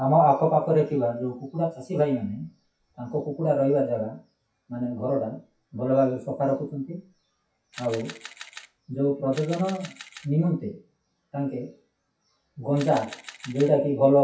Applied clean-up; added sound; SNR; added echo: classical method WPE with log-MMSE.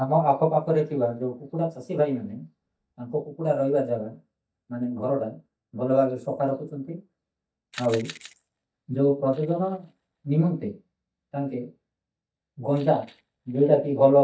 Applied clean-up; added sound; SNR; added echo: neural mask model DeepFilterNet 3.